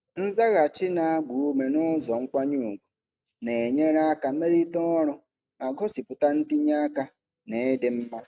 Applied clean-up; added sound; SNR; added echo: none; none; none; none.